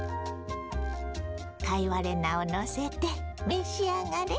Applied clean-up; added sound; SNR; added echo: none; none; none; none.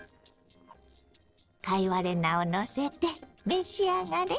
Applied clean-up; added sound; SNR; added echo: neural separator model SepFormer DNS4.